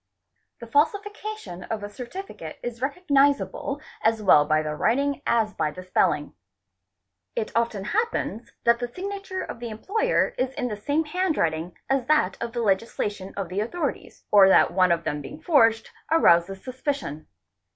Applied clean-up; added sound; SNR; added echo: none; none; none; none.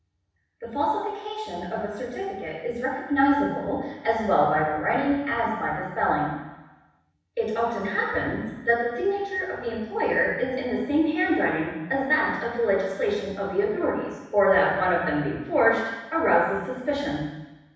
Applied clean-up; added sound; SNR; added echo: none; none; none; reverberation time 1.1 s.